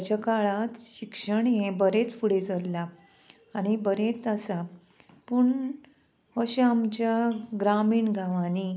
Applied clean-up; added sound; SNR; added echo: none; none; none; none.